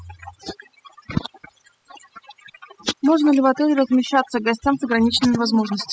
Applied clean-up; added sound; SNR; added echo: classical method spectral subtraction.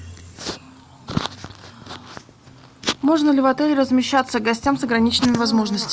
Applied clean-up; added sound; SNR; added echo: none; none; none; none.